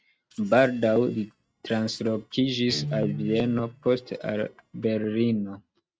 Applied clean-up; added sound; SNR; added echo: neural mask model RNNoise.